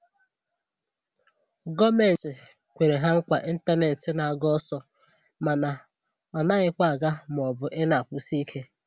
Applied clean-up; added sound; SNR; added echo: none; none; none; none.